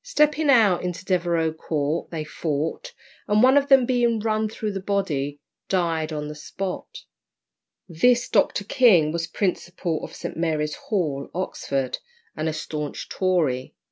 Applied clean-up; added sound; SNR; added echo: none; none; none; none.